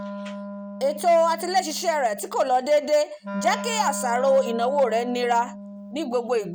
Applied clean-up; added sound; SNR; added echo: none; Wind instrument, woodwind instrument; 12 dB; none.